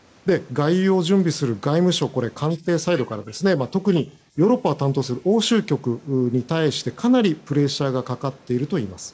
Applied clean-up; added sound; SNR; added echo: neural mask model Resemble Enhance denoiser.